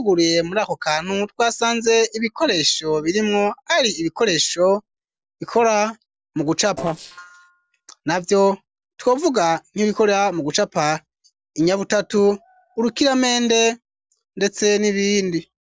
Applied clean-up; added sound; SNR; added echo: neural separator model SepFormer DNS4.